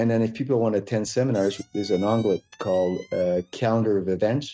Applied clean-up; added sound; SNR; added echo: neural mask model RNNoise.